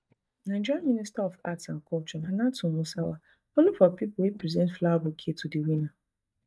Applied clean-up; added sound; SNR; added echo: neural mask model DeepFilterNet 3.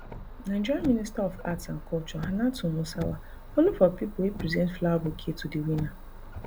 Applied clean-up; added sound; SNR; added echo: none; Car; 11 dB; none.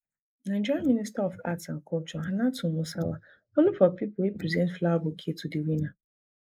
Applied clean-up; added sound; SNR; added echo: neural mask model Resemble Enhance denoiser.